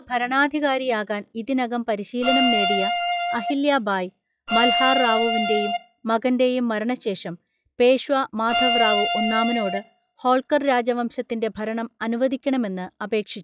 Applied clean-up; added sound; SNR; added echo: classical method log-MMSE.